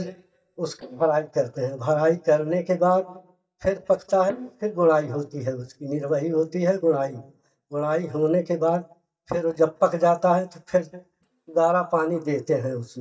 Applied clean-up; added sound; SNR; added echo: neural mask model DeepFilterNet 3.